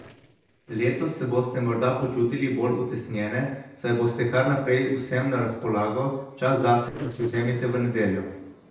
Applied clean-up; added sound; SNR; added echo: neural separator model SepFormer DNS4.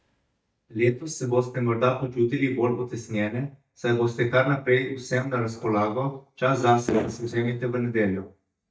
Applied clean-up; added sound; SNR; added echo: neural mask model DeepFilterNet 3.